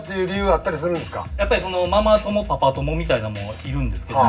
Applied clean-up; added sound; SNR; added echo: none; none; none; reverberation time 0.4 s.